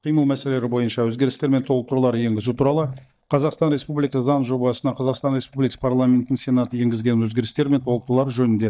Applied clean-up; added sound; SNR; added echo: neural mask model DeepFilterNet 3.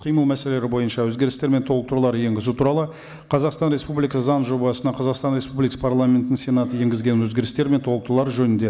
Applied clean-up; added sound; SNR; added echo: none; none; none; none.